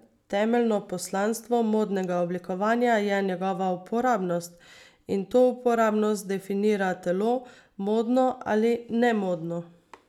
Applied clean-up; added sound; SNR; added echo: none; none; none; none.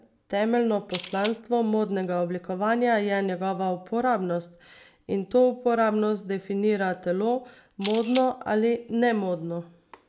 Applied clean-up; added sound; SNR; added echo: none; Camera; 10 dB; none.